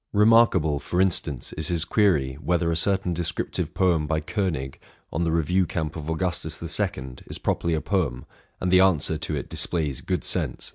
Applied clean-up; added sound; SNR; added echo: none; none; none; none.